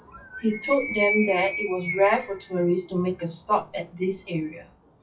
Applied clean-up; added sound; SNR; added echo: classical method WPE with log-MMSE.